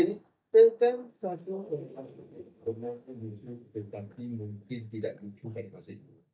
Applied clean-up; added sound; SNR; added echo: neural mask model DeepFilterNet 3.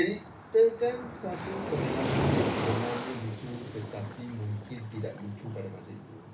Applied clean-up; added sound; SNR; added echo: none; Waves, surf; 3 dB; reverberation time 0.3 s.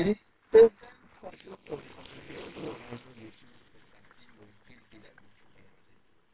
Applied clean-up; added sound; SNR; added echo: neural separator model SepFormer WHAMR!.